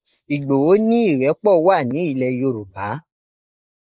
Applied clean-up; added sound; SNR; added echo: neural mask model Resemble Enhance denoiser.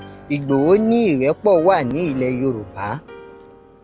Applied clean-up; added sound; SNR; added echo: none; Piano; 19 dB; none.